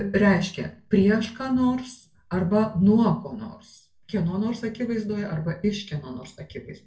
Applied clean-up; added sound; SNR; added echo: none; none; none; reverberation time 0.3 s.